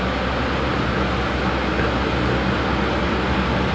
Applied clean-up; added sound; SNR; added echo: none; none; none; none.